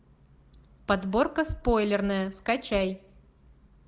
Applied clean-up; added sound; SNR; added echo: none; none; none; none.